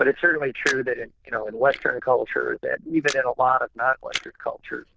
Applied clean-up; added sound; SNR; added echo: neural diffusion model UNIVERSE++.